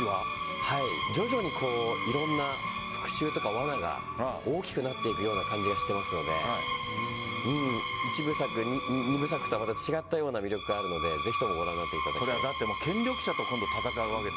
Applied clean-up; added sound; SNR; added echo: none; Screech; 2 dB; none.